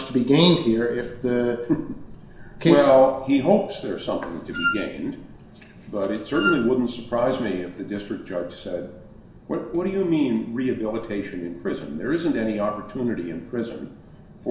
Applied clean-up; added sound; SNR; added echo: none; Wind instrument, woodwind instrument; 3 dB; reverberation time 0.7 s.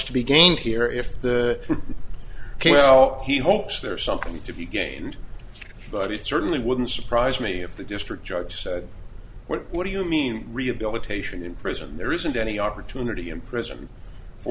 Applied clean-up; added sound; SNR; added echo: none; none; none; none.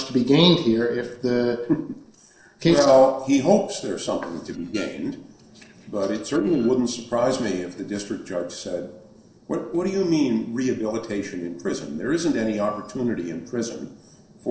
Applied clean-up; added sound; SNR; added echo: neural separator model SepFormer DNS4.